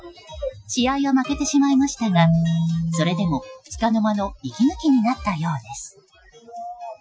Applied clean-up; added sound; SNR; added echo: classical method Wiener filter.